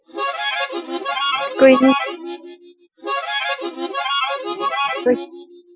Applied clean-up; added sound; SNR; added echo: classical method Wiener filter.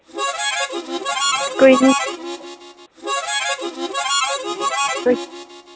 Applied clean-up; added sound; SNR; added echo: none; Harmonica; 1 dB; none.